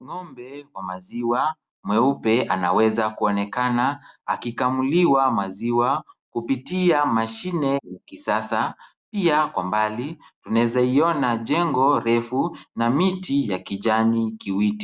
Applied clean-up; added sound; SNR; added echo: none; none; none; none.